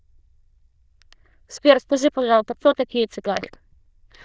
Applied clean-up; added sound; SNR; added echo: neural diffusion model UNIVERSE++.